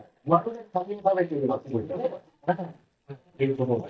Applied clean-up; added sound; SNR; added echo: neural mask model DeepFilterNet 3.